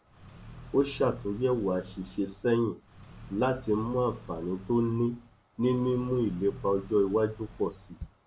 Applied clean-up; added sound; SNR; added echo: none; Car; 17 dB; none.